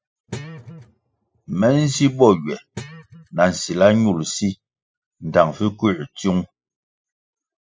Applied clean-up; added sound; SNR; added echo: classical method spectral subtraction.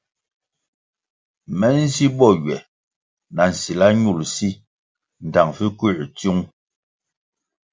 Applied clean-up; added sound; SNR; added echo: none; none; none; none.